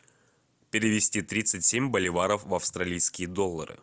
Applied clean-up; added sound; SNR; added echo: none; none; none; none.